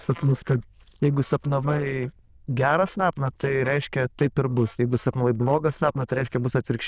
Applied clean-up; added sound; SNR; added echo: neural diffusion model UNIVERSE++.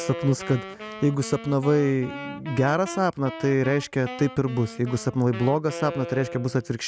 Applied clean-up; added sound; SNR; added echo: none; Wind instrument, woodwind instrument; 13 dB; none.